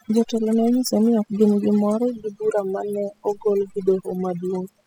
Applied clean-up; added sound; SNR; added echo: classical method spectral subtraction.